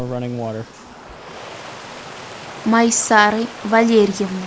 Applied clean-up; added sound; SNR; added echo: none; Stream; 11 dB; none.